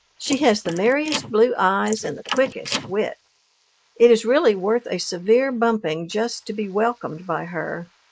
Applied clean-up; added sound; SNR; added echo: neural mask model Resemble Enhance denoiser.